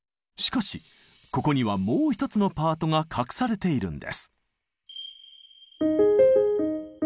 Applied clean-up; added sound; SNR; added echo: none; none; none; none.